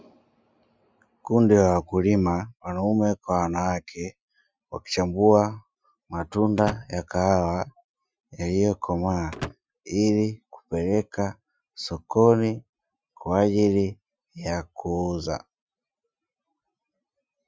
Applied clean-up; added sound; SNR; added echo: classical method Wiener filter.